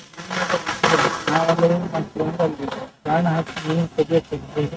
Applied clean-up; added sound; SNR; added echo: neural mask model RNNoise.